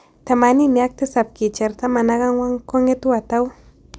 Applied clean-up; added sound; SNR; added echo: none; none; none; none.